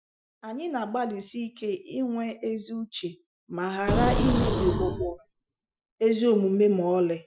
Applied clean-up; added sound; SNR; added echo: classical method Wiener filter.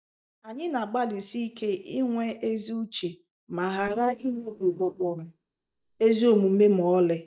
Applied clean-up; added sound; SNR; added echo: neural mask model DeepFilterNet 3.